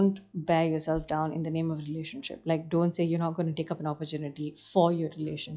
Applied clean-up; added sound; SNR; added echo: classical method log-MMSE.